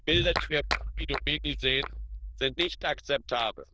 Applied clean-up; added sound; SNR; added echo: neural diffusion model UNIVERSE++.